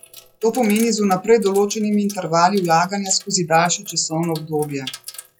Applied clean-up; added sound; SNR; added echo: classical method log-MMSE.